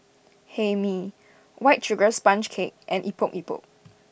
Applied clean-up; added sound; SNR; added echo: none; none; none; none.